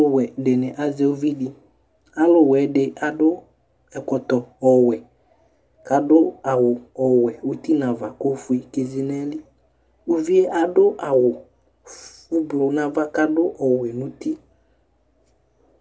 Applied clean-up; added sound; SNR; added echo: none; none; none; none.